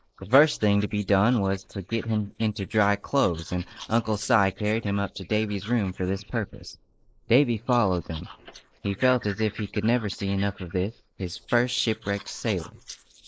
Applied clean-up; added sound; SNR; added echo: neural mask model Resemble Enhance denoiser.